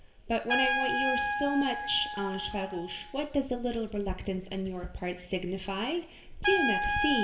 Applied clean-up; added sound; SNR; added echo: none; Trumpet; 2 dB; reverberation time 0.7 s.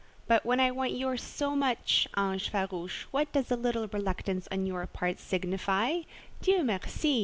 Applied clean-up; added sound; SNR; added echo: none; none; none; none.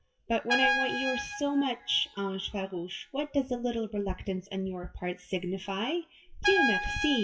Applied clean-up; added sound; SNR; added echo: classical method WPE with log-MMSE.